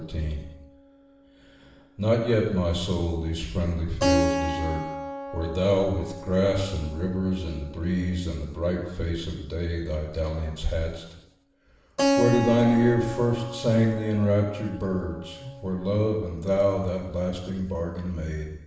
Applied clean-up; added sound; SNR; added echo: none; Keyboard (musical); 8 dB; reverberation time 0.9 s.